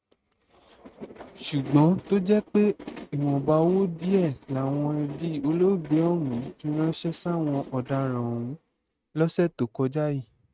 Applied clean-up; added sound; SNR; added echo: neural mask model RNNoise.